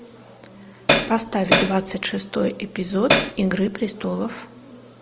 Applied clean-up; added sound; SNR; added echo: none; Hi-hat; -4 dB; none.